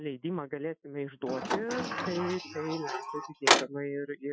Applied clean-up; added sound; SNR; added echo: classical method Wiener filter.